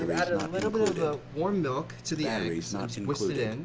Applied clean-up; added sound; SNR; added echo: none; Breathing; 4 dB; none.